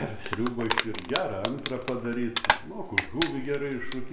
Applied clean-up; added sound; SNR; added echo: none; Crumpling, crinkling; 0 dB; none.